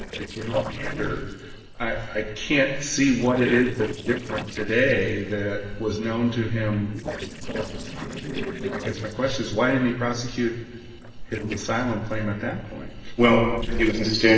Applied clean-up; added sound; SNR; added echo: neural separator model SepFormer DNS4.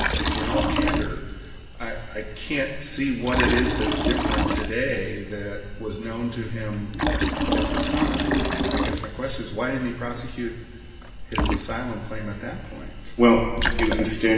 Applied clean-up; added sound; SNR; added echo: none; Liquid; 0 dB; reverberation time 1.2 s.